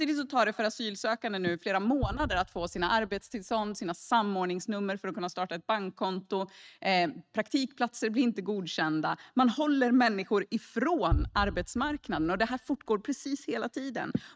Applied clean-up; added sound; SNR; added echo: neural mask model RNNoise.